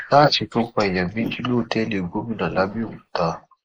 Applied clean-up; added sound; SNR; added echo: neural mask model Resemble Enhance denoiser.